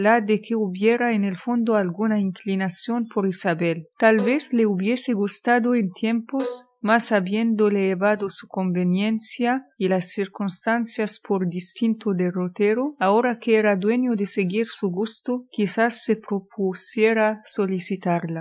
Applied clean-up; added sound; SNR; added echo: classical method Wiener filter.